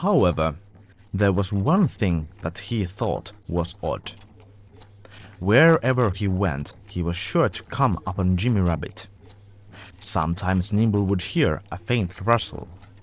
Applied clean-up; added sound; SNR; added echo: neural separator model SepFormer DNS4.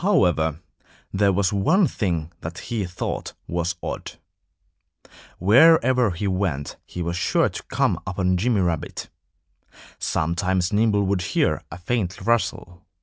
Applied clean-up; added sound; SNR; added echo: none; none; none; none.